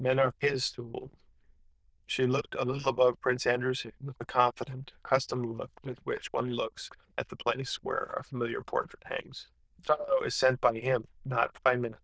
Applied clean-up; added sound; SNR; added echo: neural diffusion model UNIVERSE++.